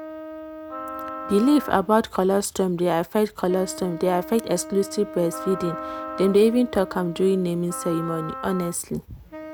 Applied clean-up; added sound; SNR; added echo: none; Wind instrument, woodwind instrument + Wind instrument, woodwind instrument; 13 dB; none.